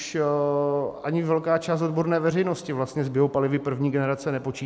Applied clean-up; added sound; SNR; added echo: none; none; none; none.